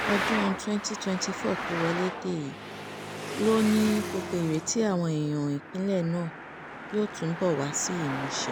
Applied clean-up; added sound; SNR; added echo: none; Traffic noise, roadway noise; 6 dB; none.